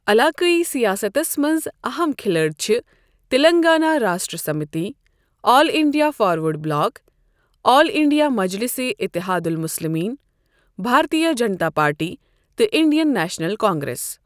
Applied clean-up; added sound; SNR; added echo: none; none; none; none.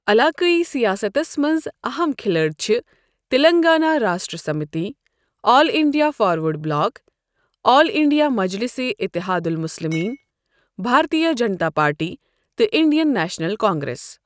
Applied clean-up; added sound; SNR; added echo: neural mask model RNNoise.